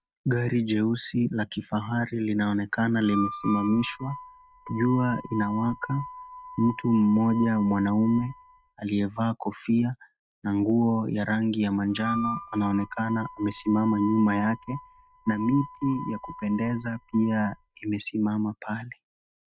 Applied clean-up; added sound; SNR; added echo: neural mask model RNNoise.